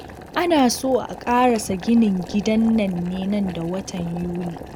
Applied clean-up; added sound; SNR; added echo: none; Boiling; 15 dB; none.